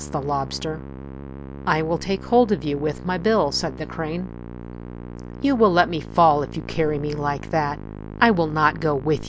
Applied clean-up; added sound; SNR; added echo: none; Musical instrument; 12 dB; none.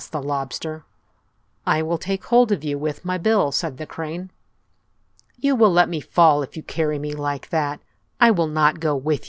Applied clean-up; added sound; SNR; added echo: none; none; none; none.